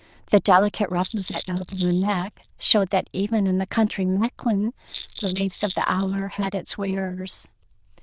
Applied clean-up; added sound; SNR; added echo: neural diffusion model UNIVERSE++.